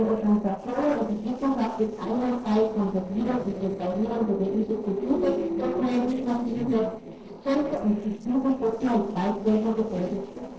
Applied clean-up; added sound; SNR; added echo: neural separator model SepFormer DNS4.